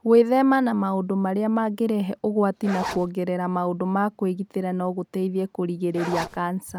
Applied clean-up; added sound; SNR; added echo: none; Zipper (clothing); 9 dB; none.